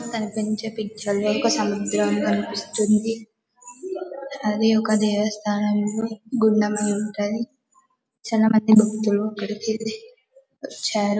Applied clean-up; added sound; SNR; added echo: none; none; none; none.